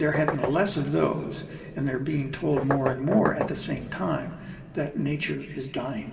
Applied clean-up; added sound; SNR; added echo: none; Knock; 2 dB; reverberation time 2.3 s.